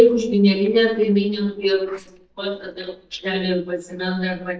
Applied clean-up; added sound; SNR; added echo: neural mask model DeepFilterNet 3.